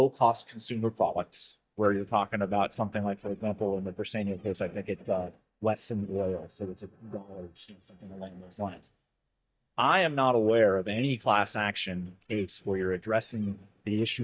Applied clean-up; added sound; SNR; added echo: neural mask model DeepFilterNet 3.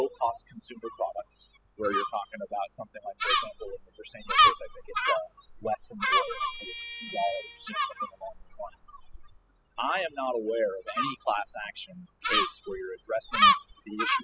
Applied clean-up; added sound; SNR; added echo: classical method spectral subtraction.